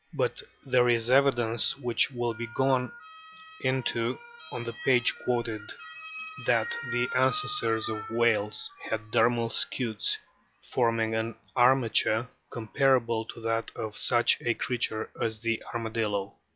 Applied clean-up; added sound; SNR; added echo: classical method log-MMSE.